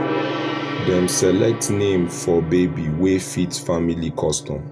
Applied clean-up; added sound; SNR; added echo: none; Gong; 8 dB; none.